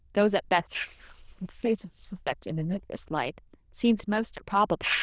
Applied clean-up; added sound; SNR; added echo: neural diffusion model UNIVERSE++.